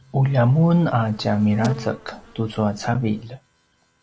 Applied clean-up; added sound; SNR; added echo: none; Insect; 16 dB; none.